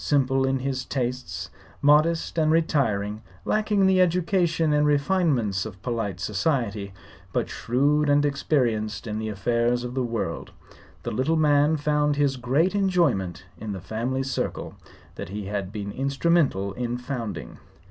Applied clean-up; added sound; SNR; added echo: none; none; none; none.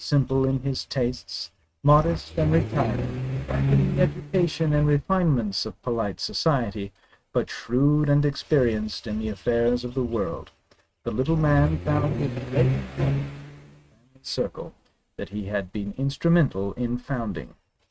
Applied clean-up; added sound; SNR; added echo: neural mask model RNNoise.